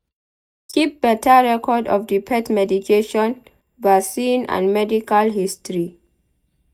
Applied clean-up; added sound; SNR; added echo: neural mask model DeepFilterNet 3.